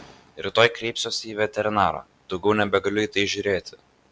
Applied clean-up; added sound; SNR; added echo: none; none; none; none.